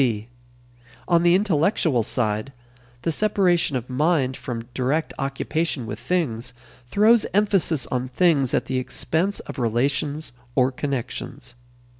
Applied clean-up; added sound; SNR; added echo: none; none; none; none.